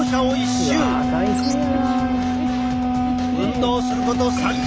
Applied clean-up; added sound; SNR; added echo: none; Wind instrument, woodwind instrument; -3 dB; none.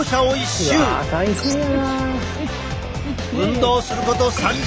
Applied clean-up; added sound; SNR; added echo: none; none; none; none.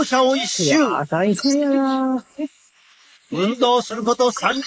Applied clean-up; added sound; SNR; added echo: neural mask model Resemble Enhance denoiser.